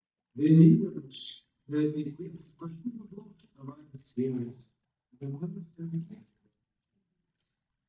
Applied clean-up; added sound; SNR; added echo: neural mask model DeepFilterNet 3.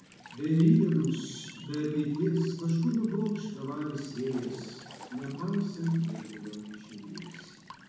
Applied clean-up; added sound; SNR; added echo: none; Walk, footsteps / Stream / Trickle, dribble / Chirp, tweet; 20 dB; reverberation time 1.1 s.